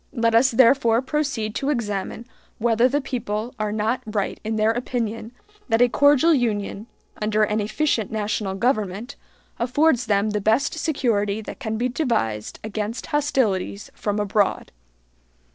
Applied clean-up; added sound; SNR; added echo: neural separator model SepFormer DNS4.